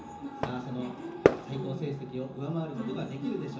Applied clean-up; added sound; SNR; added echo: none; Fireworks; -1 dB; reverberation time 0.6 s.